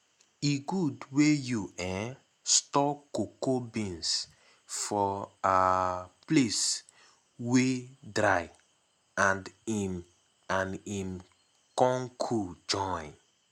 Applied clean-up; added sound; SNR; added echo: none; none; none; none.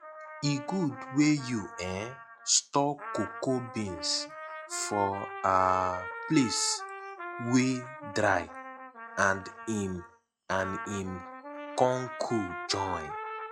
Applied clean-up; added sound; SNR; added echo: classical method log-MMSE.